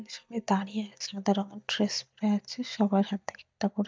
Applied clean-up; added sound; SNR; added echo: neural mask model DeepFilterNet 3.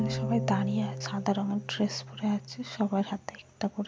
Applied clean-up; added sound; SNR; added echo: none; Bowed string instrument; 7 dB; none.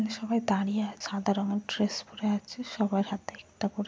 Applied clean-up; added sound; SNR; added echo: none; none; none; none.